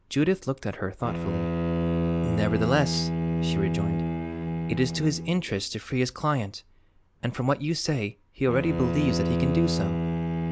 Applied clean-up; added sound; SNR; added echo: none; Bowed string instrument; 1 dB; none.